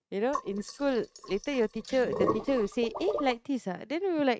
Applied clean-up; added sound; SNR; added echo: neural mask model RNNoise.